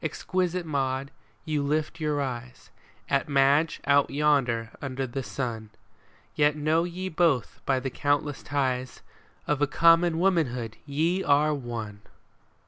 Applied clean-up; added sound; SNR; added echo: none; none; none; none.